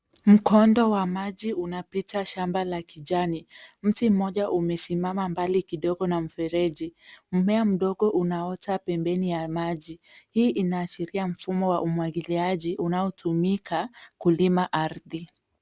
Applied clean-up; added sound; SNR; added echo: none; none; none; none.